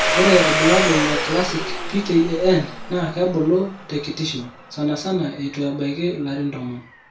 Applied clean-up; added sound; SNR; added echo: none; Domestic sounds, home sounds; 4 dB; reverberation time 0.3 s.